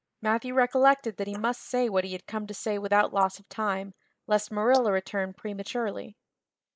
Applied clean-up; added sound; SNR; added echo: neural mask model Resemble Enhance denoiser.